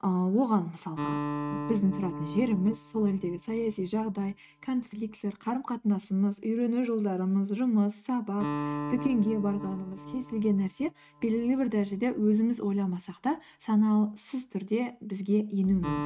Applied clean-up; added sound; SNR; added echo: neural mask model RNNoise.